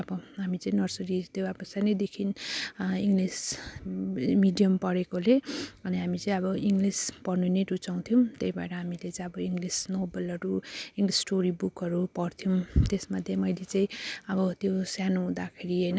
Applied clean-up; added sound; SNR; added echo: none; none; none; none.